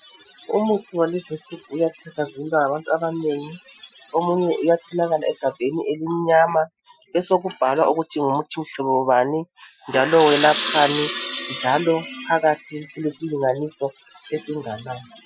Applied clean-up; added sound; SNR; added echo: classical method Wiener filter.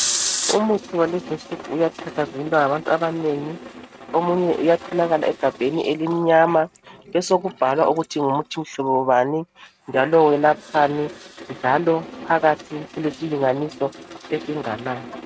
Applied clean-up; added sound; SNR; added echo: neural mask model RNNoise.